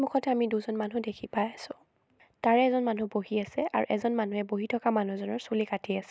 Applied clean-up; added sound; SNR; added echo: none; none; none; none.